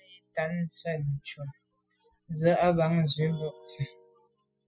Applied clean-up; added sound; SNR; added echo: classical method spectral subtraction.